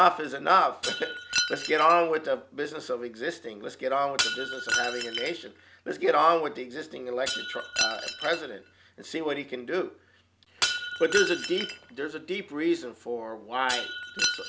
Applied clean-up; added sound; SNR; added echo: none; Shatter; 6 dB; none.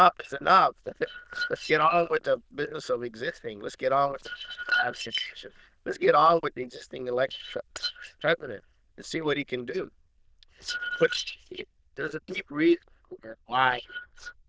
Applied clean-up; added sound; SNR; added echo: neural diffusion model UNIVERSE++.